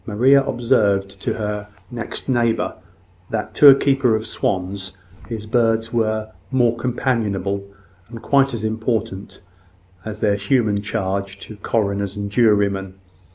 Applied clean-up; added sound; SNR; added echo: none; none; none; none.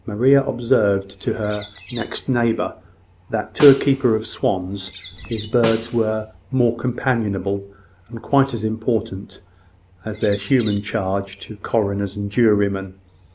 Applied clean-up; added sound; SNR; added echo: none; Bird + Snare drum; 13 dB; none.